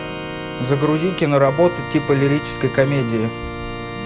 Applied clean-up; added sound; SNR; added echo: none; Organ; 9 dB; none.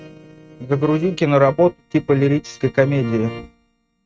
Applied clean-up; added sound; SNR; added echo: neural mask model RNNoise.